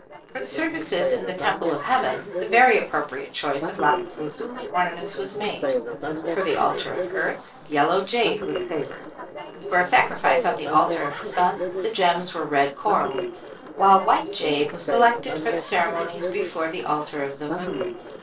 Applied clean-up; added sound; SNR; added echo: neural separator model SepFormer DNS4.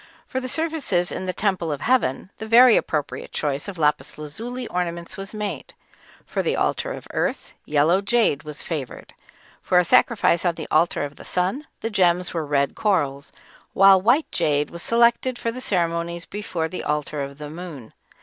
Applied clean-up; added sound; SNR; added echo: none; none; none; none.